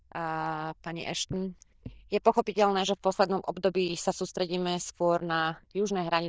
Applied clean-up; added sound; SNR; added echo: neural diffusion model UNIVERSE++.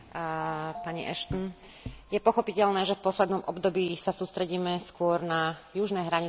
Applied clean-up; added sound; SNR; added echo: none; Telephone; 17 dB; none.